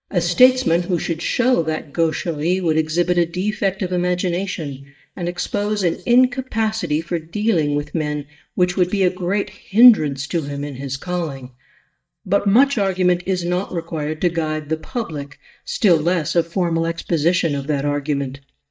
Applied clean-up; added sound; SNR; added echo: neural mask model DeepFilterNet 3.